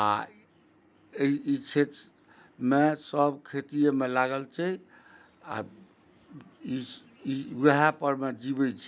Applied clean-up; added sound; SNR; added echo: none; none; none; none.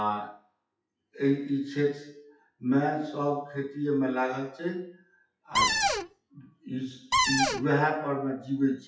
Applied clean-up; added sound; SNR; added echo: classical method WPE with log-MMSE.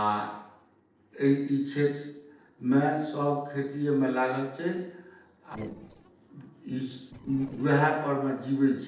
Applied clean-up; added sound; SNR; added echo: neural separator model SepFormer DNS4.